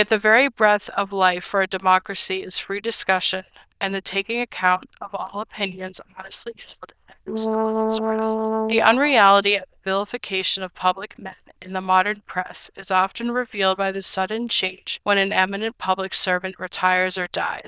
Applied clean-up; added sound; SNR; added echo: neural diffusion model UNIVERSE++.